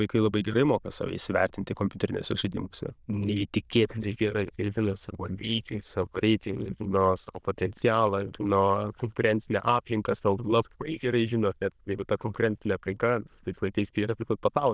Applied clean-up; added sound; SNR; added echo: neural diffusion model UNIVERSE++.